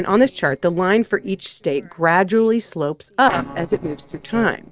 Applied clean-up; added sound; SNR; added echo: neural separator model SepFormer DNS4.